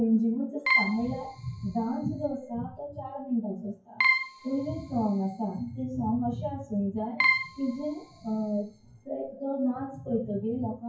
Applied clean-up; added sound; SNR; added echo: classical method WPE with log-MMSE.